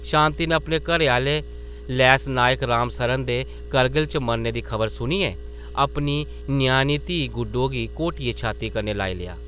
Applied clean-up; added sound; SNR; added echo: none; Engine; 12 dB; none.